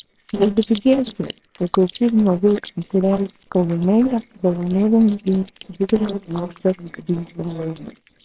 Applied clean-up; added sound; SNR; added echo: neural separator model SepFormer WHAMR!.